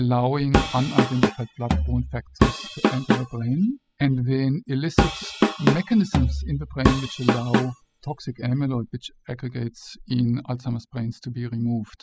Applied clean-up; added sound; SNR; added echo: classical method spectral subtraction.